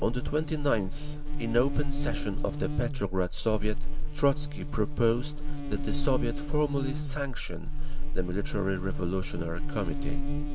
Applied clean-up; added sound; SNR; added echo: none; Buzz; -4 dB; none.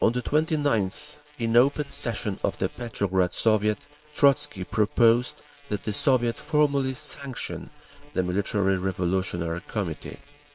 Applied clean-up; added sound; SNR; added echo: neural separator model SepFormer WHAM!.